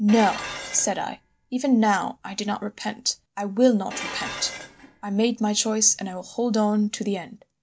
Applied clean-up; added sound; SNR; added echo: none; Dishes, pots, and pans; 15 dB; none.